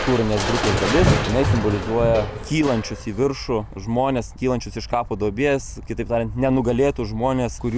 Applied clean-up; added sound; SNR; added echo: none; Crushing; 5 dB; none.